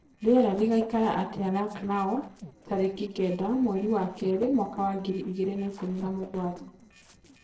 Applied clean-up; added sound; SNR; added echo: neural separator model SepFormer DNS4.